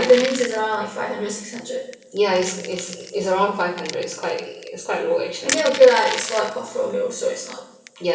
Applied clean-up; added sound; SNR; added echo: none; Crushing; 13 dB; reverberation time 1.0 s.